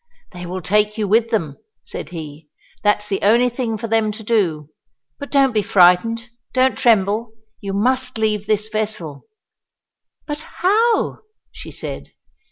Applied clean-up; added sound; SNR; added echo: none; none; none; none.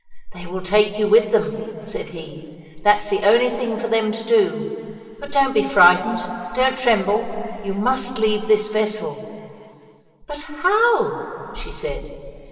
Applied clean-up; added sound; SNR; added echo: none; none; none; reverberation time 2.7 s.